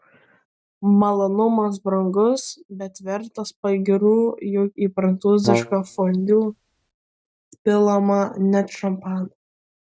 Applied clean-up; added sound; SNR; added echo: neural mask model RNNoise.